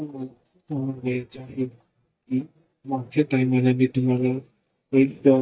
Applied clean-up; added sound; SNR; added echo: neural mask model DeepFilterNet 3.